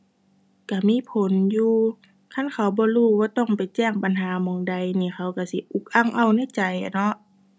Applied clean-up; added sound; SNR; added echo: none; none; none; none.